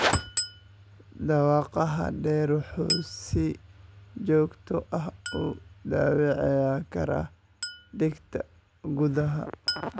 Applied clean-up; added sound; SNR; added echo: none; Chink, clink; 11 dB; none.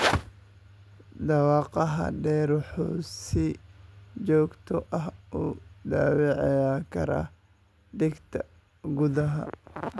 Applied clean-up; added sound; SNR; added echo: none; none; none; none.